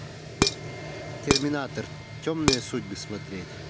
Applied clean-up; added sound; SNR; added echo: none; Dishes, pots, and pans; -3 dB; none.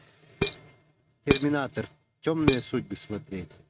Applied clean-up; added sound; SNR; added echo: neural mask model RNNoise.